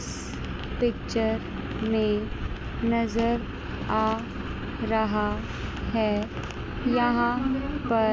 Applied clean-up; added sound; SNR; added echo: none; none; none; none.